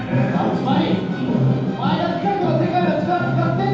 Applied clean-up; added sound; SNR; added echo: none; none; none; reverberation time 0.8 s.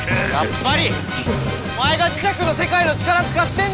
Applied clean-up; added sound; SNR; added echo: none; none; none; none.